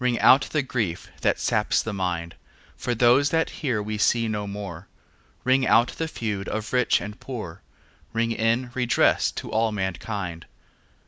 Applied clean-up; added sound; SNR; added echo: none; none; none; none.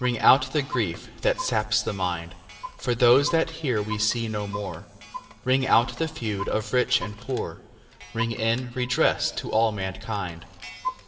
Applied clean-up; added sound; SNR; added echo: none; Clock; 14 dB; reverberation time 2.4 s.